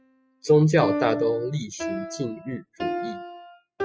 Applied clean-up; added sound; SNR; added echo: classical method spectral subtraction.